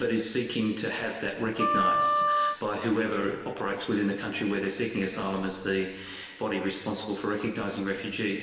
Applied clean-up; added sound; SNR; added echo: none; Wind instrument, woodwind instrument; -2 dB; reverberation time 1.5 s.